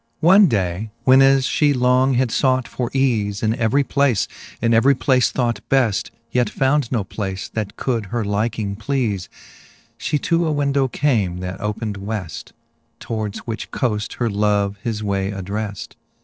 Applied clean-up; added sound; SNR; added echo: neural separator model SepFormer DNS4.